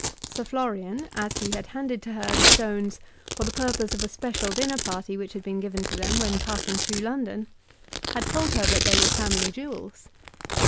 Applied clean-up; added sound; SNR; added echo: none; Domestic sounds, home sounds; -3 dB; none.